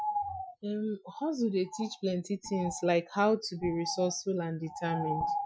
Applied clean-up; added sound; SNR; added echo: classical method Wiener filter.